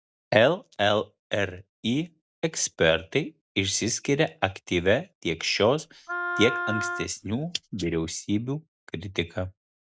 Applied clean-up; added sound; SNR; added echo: none; Wind instrument, woodwind instrument; 6 dB; none.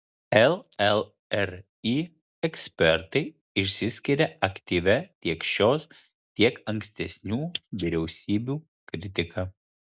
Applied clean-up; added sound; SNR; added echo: none; none; none; none.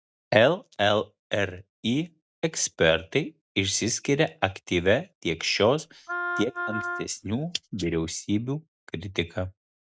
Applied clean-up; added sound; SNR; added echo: neural mask model RNNoise.